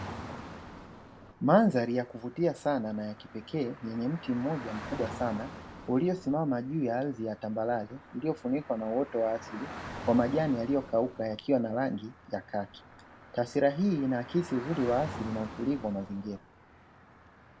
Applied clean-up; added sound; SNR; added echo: none; Traffic noise, roadway noise / Car; 14 dB; none.